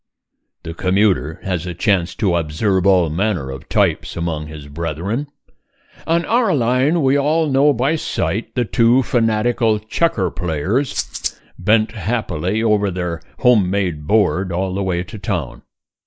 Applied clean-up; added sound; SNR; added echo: neural mask model Resemble Enhance denoiser.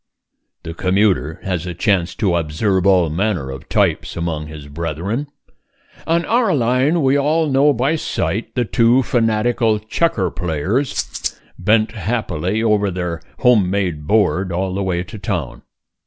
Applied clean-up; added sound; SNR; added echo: none; Rattle (instrument); 8 dB; none.